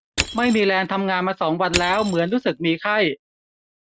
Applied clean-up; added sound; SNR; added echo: none; Crushing; 10 dB; none.